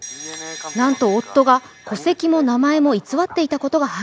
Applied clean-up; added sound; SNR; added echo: none; none; none; none.